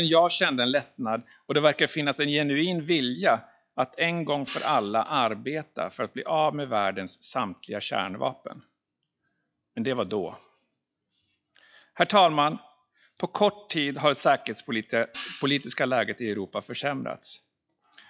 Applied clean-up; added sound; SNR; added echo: classical method log-MMSE.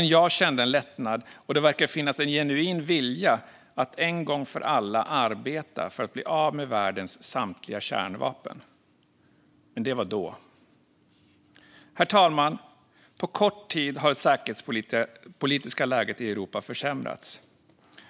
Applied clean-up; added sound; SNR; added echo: none; none; none; none.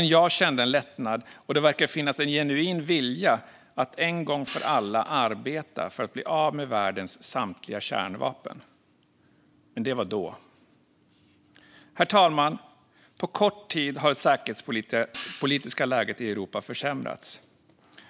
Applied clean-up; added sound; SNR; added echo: none; Hi-hat; 18 dB; none.